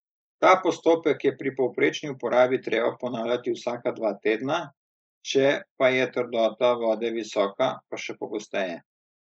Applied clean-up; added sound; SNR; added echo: neural mask model Resemble Enhance denoiser.